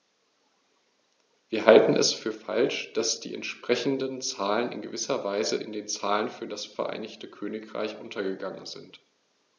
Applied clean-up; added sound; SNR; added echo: none; none; none; none.